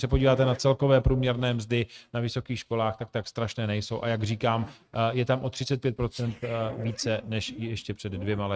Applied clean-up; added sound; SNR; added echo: neural mask model RNNoise.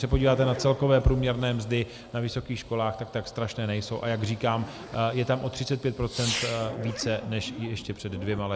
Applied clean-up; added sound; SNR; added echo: none; Fireworks + Zipper (clothing); 13 dB; none.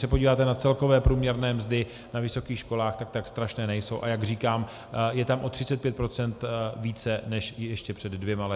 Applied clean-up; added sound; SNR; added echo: none; none; none; none.